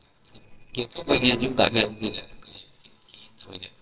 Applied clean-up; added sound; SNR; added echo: neural separator model SepFormer WHAMR!.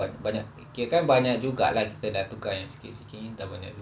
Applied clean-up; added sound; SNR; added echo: none; none; none; none.